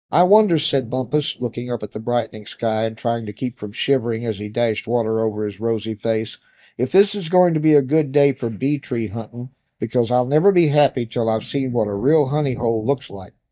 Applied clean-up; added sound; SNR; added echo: neural mask model DeepFilterNet 3.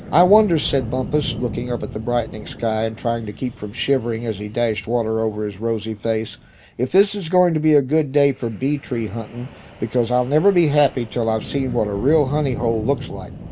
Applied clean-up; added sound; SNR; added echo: none; Wind; 14 dB; none.